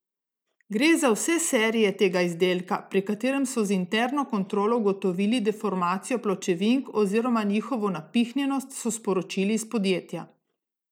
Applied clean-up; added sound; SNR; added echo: none; none; none; none.